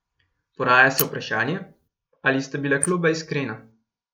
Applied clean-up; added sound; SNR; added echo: neural mask model Resemble Enhance denoiser.